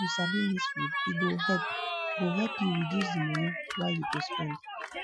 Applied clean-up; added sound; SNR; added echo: classical method Wiener filter.